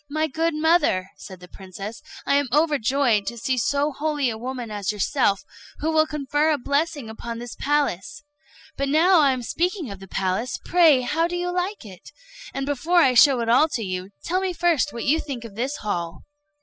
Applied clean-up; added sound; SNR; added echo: classical method spectral subtraction.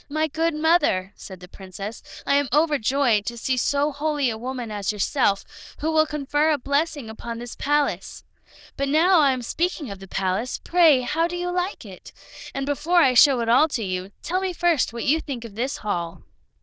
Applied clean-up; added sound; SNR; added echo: neural diffusion model UNIVERSE++.